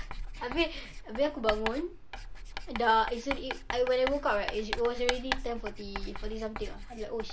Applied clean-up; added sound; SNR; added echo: none; Writing; 5 dB; none.